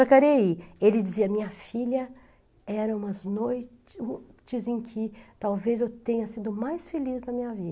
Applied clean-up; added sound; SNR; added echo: none; none; none; none.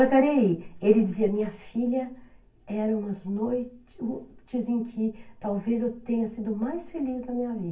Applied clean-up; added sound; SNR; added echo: none; none; none; reverberation time 0.3 s.